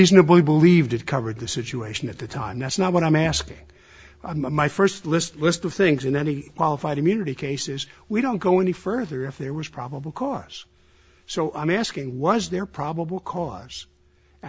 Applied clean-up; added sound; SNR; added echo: none; none; none; none.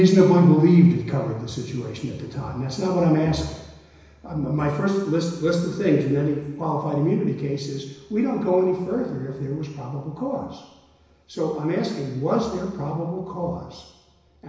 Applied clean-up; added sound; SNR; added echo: none; none; none; reverberation time 1.0 s.